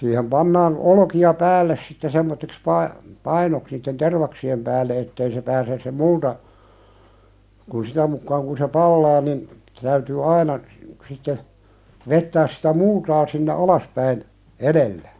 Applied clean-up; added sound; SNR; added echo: none; none; none; none.